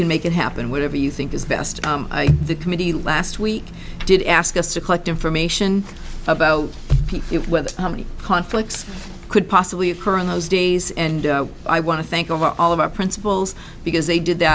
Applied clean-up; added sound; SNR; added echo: none; none; none; none.